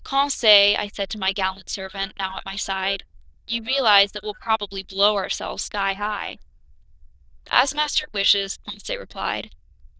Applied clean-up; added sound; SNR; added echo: neural diffusion model UNIVERSE++.